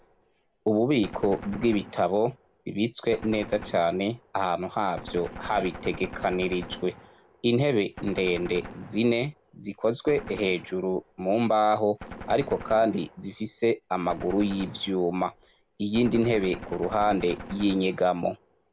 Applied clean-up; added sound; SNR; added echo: none; Gunshot, gunfire; 16 dB; none.